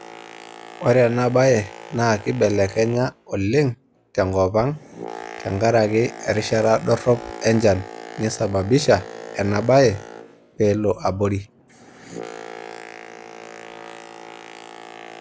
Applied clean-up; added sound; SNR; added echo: none; Boat, Water vehicle; 16 dB; none.